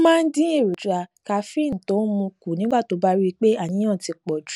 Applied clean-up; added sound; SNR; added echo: none; none; none; none.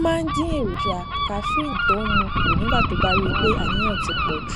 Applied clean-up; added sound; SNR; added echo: none; Gull, seagull; -4 dB; none.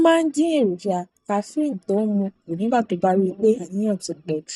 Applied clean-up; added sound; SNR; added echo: neural mask model DeepFilterNet 3.